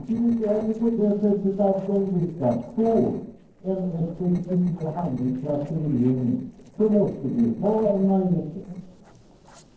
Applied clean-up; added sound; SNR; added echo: neural separator model SepFormer DNS4.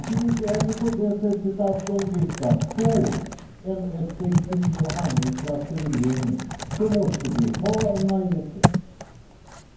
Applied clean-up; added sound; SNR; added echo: none; Typing; 3 dB; reverberation time 0.9 s.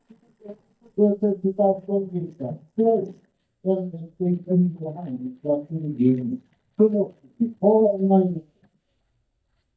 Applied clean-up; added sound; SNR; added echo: neural mask model DeepFilterNet 3.